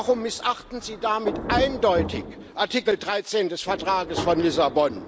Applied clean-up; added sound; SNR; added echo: none; Thunder; 9 dB; none.